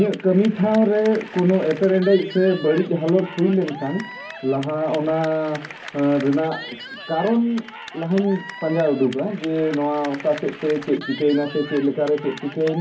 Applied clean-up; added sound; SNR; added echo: none; Cheering / Clapping; 16 dB; reverberation time 0.4 s.